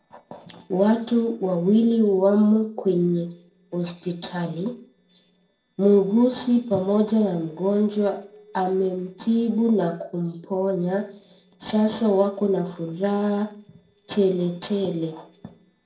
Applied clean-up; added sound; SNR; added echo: neural separator model SepFormer DNS4.